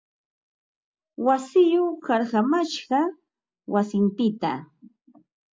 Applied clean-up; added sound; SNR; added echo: none; none; none; none.